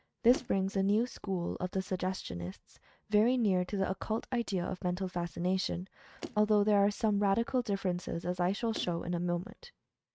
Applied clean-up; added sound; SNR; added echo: neural mask model RNNoise.